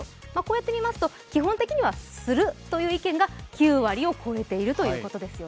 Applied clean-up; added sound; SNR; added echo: none; none; none; none.